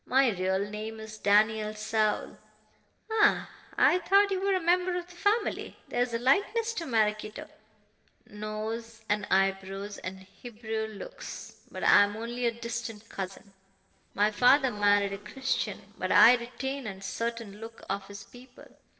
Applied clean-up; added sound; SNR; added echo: neural separator model SepFormer DNS4.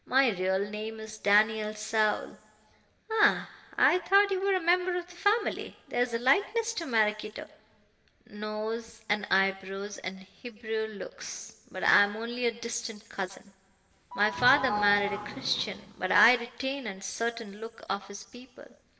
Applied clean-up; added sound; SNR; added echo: none; Sliding door / Doorbell; 6 dB; reverberation time 2.0 s.